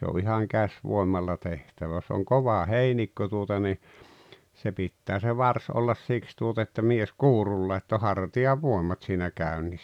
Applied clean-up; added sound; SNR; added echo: none; none; none; none.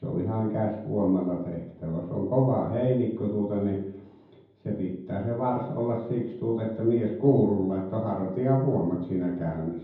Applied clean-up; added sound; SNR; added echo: none; none; none; reverberation time 0.9 s.